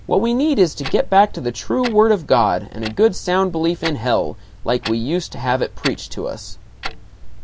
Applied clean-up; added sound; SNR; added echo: none; Clock; 11 dB; none.